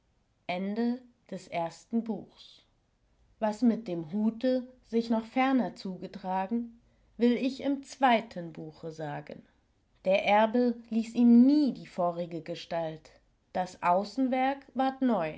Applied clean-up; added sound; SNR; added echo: none; none; none; none.